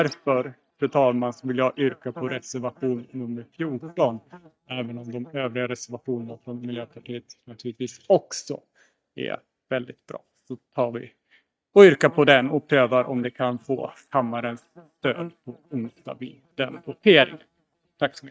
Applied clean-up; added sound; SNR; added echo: neural mask model DeepFilterNet 3.